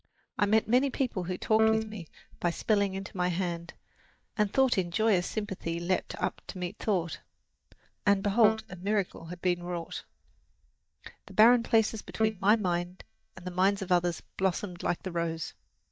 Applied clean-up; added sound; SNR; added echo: neural mask model DeepFilterNet 3.